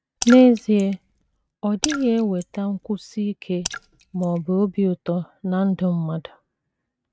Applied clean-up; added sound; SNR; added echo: neural mask model RNNoise.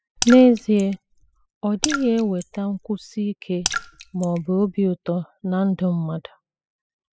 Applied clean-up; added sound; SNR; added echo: classical method spectral subtraction.